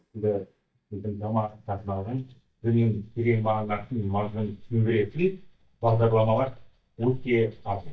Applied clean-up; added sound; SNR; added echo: neural mask model DeepFilterNet 3.